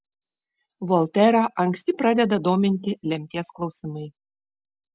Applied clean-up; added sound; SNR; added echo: none; none; none; none.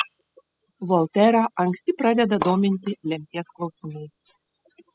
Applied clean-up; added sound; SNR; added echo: classical method spectral subtraction.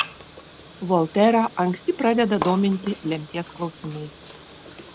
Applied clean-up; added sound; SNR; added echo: none; Bathtub (filling or washing) / Water; 14 dB; none.